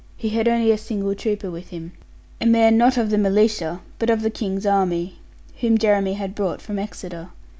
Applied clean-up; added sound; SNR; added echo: none; none; none; none.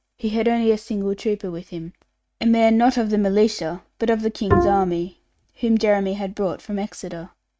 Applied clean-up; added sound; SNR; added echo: neural mask model RNNoise.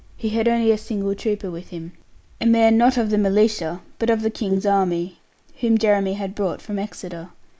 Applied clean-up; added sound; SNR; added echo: neural mask model Resemble Enhance denoiser.